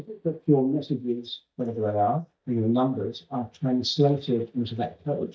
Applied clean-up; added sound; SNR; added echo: neural mask model DeepFilterNet 3.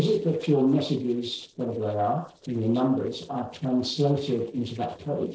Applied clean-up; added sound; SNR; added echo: neural separator model SepFormer DNS4.